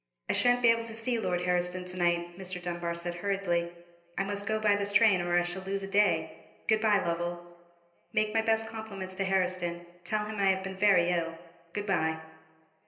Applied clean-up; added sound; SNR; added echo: none; none; none; reverberation time 1.4 s.